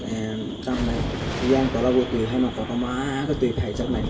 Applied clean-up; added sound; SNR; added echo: none; Thunder; 6 dB; reverberation time 1.6 s.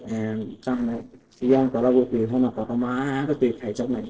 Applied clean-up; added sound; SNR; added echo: neural separator model SepFormer DNS4.